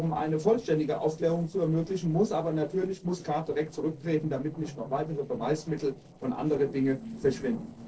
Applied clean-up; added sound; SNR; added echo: neural separator model SepFormer DNS4.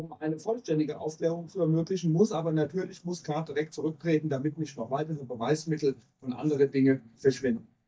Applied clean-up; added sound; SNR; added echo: neural mask model DeepFilterNet 3.